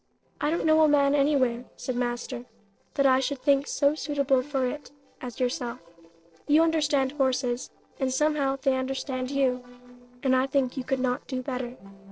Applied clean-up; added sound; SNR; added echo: neural separator model SepFormer DNS4.